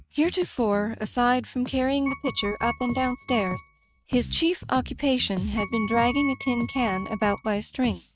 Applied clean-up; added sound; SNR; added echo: neural mask model RNNoise.